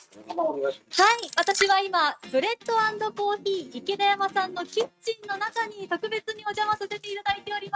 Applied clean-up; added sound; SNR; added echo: neural mask model RNNoise.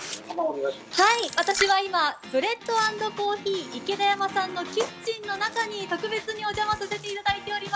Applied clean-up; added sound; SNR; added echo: none; Tearing + Motorcycle; 19 dB; none.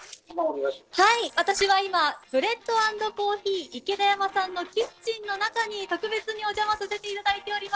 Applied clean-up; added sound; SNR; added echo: neural separator model SepFormer DNS4.